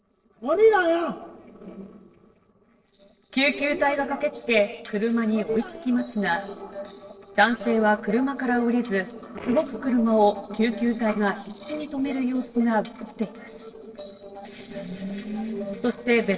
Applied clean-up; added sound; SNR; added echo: neural separator model SepFormer DNS4.